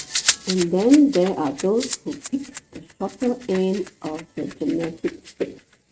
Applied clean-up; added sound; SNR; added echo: neural mask model RNNoise.